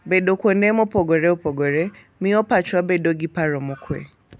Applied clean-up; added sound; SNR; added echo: none; none; none; none.